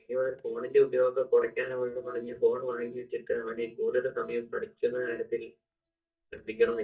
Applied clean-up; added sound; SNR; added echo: neural mask model DeepFilterNet 3.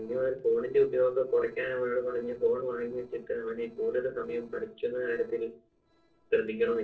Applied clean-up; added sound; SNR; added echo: neural separator model SepFormer DNS4.